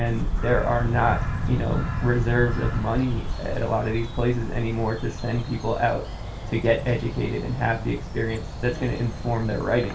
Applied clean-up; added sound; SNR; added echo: none; Bird vocalization, bird call, bird song; 4 dB; reverberation time 0.3 s.